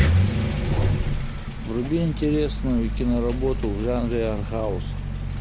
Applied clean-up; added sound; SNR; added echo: none; Accelerating, revving, vroom; -2 dB; none.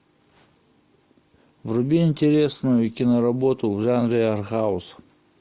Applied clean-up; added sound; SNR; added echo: none; none; none; none.